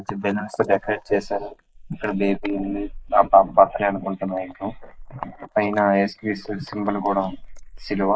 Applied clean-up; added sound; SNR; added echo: neural mask model Resemble Enhance denoiser.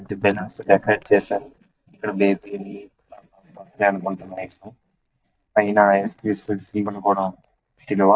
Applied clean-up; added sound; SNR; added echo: neural mask model DeepFilterNet 3.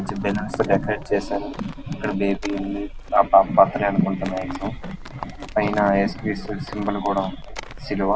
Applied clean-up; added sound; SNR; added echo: none; Livestock, farm animals, working animals; 13 dB; none.